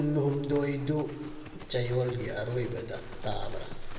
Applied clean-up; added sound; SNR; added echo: none; Livestock, farm animals, working animals; 7 dB; reverberation time 1.7 s.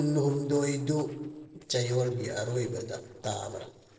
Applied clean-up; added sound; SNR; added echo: neural separator model SepFormer DNS4.